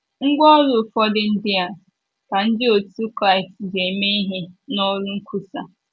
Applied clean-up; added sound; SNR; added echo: none; none; none; none.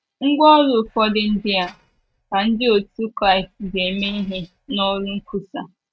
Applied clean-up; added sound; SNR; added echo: neural mask model RNNoise.